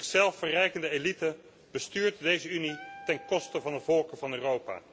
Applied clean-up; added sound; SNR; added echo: none; Wind instrument, woodwind instrument; 19 dB; none.